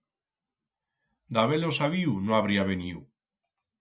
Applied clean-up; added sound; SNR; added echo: none; none; none; none.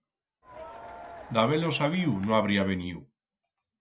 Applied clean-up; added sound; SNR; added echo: none; Crowd; 16 dB; none.